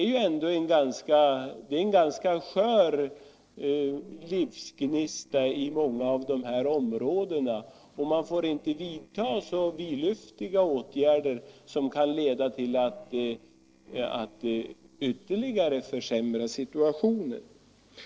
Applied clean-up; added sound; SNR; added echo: neural separator model SepFormer DNS4.